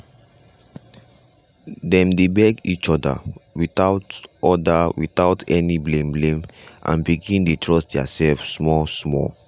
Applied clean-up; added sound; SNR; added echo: none; none; none; none.